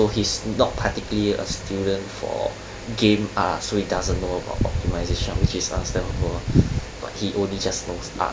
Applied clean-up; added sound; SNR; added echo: none; none; none; none.